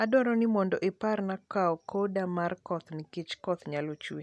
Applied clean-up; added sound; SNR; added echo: none; none; none; none.